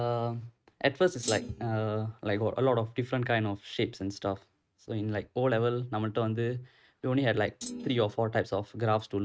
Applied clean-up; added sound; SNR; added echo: neural mask model RNNoise.